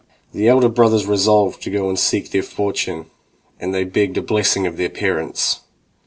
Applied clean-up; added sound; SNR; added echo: none; none; none; none.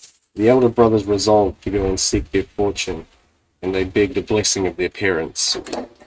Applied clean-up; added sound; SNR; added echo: neural mask model RNNoise.